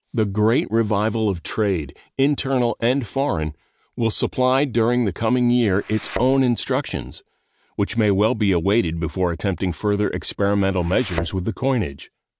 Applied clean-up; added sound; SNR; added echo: none; Thump, thud; 11 dB; none.